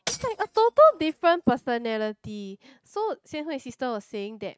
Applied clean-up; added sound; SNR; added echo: neural mask model RNNoise.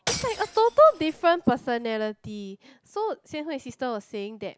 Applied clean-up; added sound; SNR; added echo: none; Shatter / Crushing; 13 dB; none.